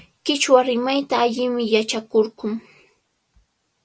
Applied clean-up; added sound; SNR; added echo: none; none; none; none.